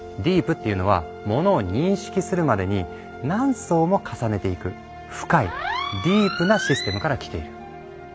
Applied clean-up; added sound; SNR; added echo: none; none; none; none.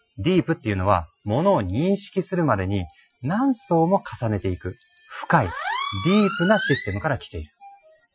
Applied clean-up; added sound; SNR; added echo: classical method Wiener filter.